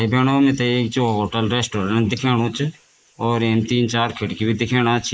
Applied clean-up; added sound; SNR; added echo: neural mask model Resemble Enhance denoiser.